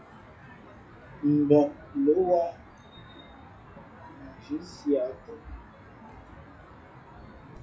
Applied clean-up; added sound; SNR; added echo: classical method WPE with log-MMSE.